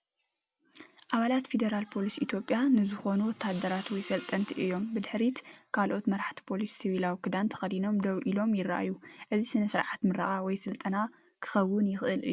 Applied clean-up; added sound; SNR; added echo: none; none; none; none.